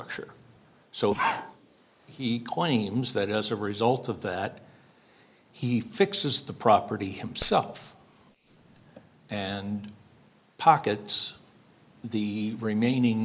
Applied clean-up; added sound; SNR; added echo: neural mask model Resemble Enhance denoiser.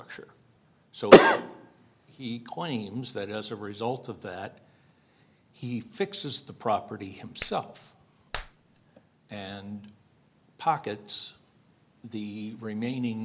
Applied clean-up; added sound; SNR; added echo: none; Clapping; 16 dB; none.